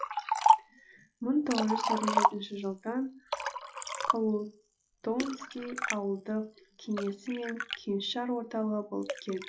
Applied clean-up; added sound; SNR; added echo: classical method log-MMSE.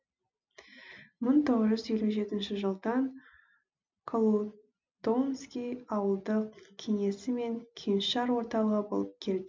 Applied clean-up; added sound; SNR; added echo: none; none; none; none.